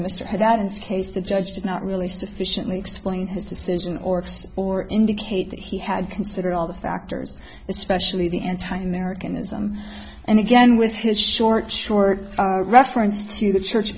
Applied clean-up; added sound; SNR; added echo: none; none; none; none.